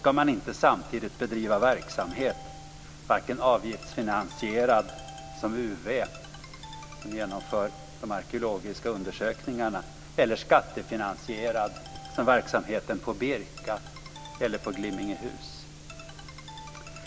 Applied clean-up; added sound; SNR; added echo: none; Ringtone; 19 dB; none.